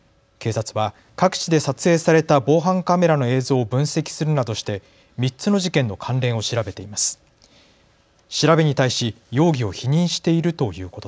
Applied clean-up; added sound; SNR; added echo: none; none; none; none.